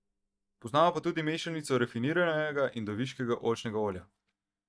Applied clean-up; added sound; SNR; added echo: neural mask model DeepFilterNet 3.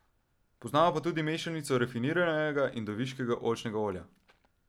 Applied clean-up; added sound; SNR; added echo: none; none; none; none.